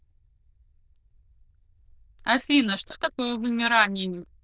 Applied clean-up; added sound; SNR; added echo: neural diffusion model UNIVERSE++.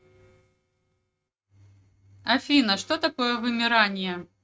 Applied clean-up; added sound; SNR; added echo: neural mask model RNNoise.